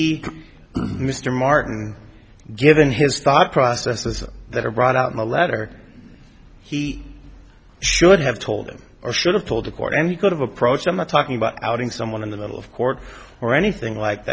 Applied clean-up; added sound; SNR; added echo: none; none; none; none.